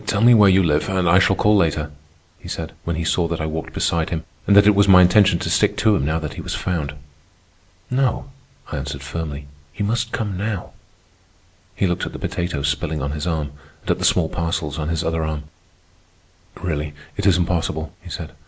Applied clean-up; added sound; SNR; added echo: none; none; none; none.